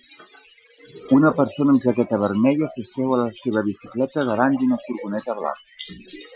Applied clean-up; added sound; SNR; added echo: classical method Wiener filter.